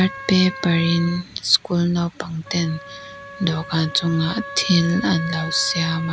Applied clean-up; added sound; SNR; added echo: none; Wind instrument, woodwind instrument; 14 dB; none.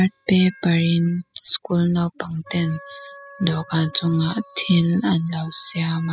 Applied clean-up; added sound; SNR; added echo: classical method spectral subtraction.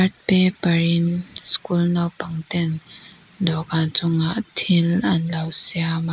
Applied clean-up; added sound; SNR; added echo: neural mask model Resemble Enhance denoiser.